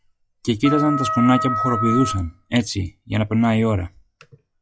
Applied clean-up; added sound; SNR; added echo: classical method log-MMSE.